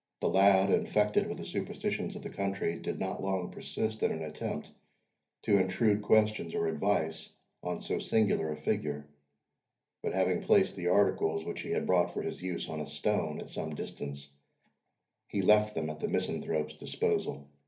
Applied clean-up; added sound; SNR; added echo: none; none; none; reverberation time 0.3 s.